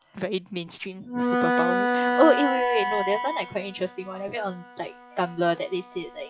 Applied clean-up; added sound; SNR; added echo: classical method log-MMSE.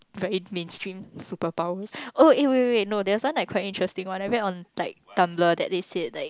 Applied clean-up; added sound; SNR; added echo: none; none; none; none.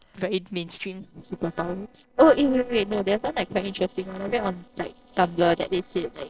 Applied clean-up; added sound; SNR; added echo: neural separator model SepFormer DNS4.